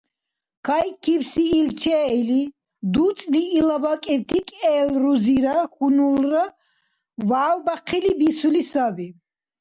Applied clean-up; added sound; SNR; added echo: none; none; none; none.